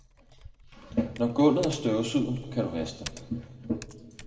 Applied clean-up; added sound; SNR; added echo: none; Typing; 18 dB; reverberation time 1.7 s.